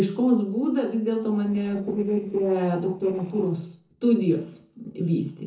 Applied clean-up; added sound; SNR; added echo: neural separator model SepFormer DNS4.